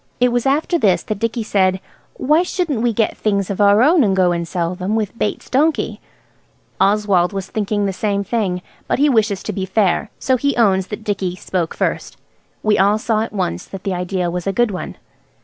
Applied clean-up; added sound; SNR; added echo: none; none; none; none.